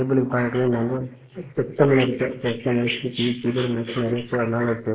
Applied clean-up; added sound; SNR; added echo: neural mask model Resemble Enhance denoiser.